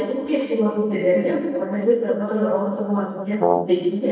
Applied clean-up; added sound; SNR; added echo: neural mask model DeepFilterNet 3.